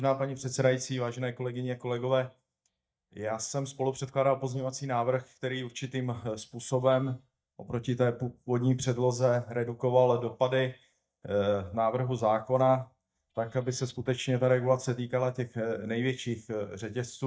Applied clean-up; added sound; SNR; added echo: neural mask model DeepFilterNet 3.